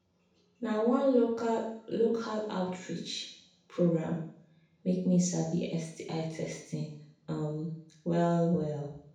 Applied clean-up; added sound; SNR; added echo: none; none; none; reverberation time 0.6 s.